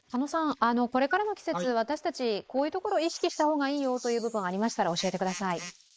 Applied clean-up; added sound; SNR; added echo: neural mask model Resemble Enhance denoiser.